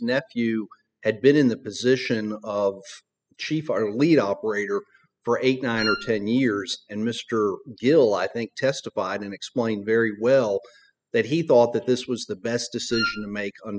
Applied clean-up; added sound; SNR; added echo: classical method spectral subtraction.